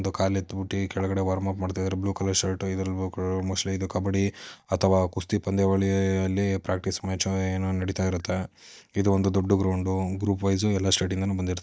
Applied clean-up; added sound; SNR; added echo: neural mask model DeepFilterNet 3.